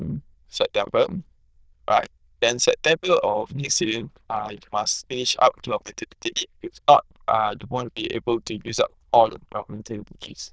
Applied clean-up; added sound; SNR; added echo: neural diffusion model UNIVERSE++.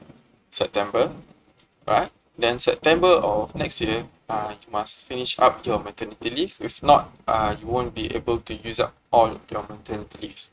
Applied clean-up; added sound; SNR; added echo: neural mask model RNNoise.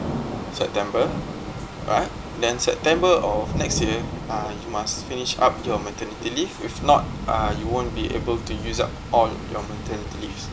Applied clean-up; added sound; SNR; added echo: none; Thunder; 6 dB; none.